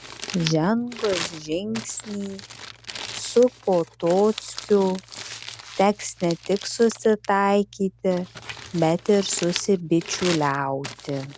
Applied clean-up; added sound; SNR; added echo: none; Crumpling, crinkling; 14 dB; none.